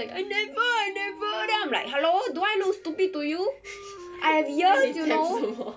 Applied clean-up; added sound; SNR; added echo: none; Wind instrument, woodwind instrument; 19 dB; none.